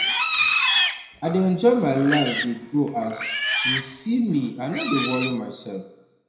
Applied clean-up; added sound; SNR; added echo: none; Livestock, farm animals, working animals; 2 dB; reverberation time 0.7 s.